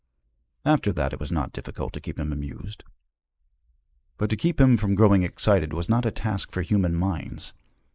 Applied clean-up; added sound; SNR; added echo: neural mask model Resemble Enhance denoiser.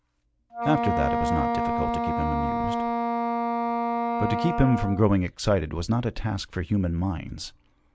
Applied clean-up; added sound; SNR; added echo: none; Wind instrument, woodwind instrument; 1 dB; none.